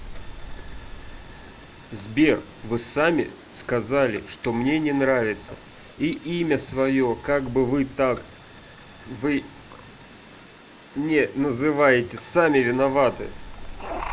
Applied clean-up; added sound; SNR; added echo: neural mask model Resemble Enhance denoiser.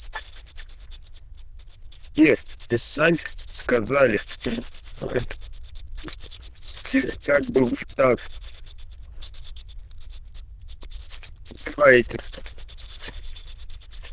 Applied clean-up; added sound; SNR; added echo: neural diffusion model UNIVERSE++.